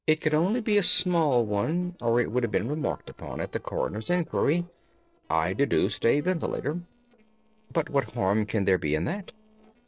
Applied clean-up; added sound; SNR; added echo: neural separator model SepFormer DNS4.